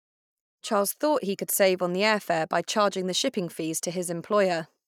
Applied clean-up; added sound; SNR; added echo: neural mask model DeepFilterNet 3.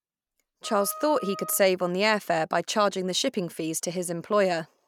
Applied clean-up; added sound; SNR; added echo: none; Wind instrument, woodwind instrument; 16 dB; none.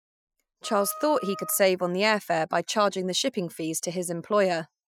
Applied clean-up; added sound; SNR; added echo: classical method Wiener filter.